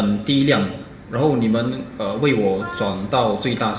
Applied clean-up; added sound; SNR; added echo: none; Wind instrument, woodwind instrument; 15 dB; reverberation time 0.9 s.